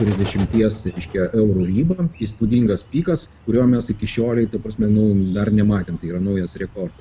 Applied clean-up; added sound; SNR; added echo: none; Bird; 19 dB; none.